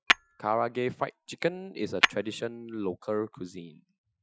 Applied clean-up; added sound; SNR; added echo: classical method Wiener filter.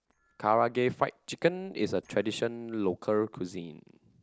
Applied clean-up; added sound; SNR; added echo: neural separator model SepFormer DNS4.